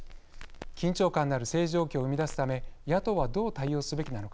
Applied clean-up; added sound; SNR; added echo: none; Crackle; 10 dB; none.